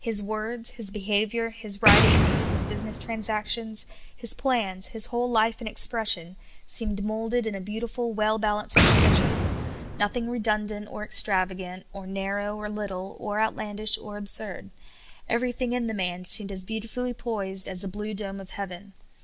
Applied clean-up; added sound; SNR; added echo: none; Boom; -3 dB; none.